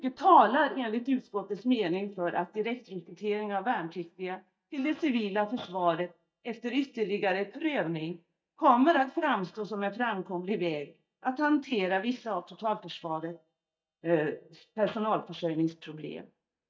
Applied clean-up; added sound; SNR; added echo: neural mask model DeepFilterNet 3.